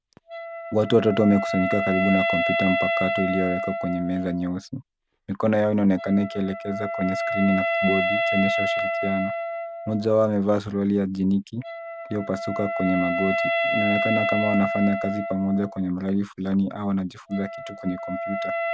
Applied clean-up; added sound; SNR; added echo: none; Wind instrument, woodwind instrument; 3 dB; none.